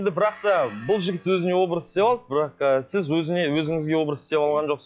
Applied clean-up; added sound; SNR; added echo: classical method log-MMSE.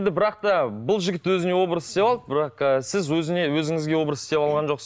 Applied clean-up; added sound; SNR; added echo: none; none; none; none.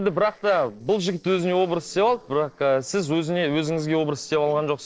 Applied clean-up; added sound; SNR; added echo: neural separator model SepFormer DNS4.